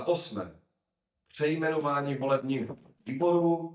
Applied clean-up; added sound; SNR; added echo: neural mask model DeepFilterNet 3.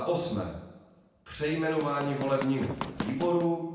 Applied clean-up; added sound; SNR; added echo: none; Run; 9 dB; reverberation time 0.9 s.